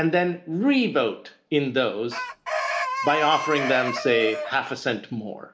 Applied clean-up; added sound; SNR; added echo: none; Chicken, rooster; 5 dB; none.